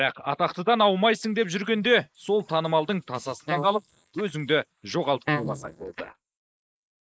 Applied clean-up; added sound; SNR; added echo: neural mask model Resemble Enhance denoiser.